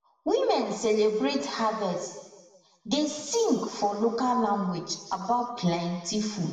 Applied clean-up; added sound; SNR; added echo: none; none; none; reverberation time 1.3 s.